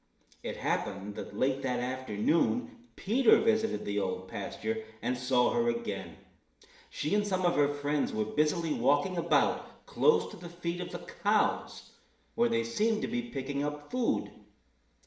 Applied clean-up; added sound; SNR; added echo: none; none; none; reverberation time 0.7 s.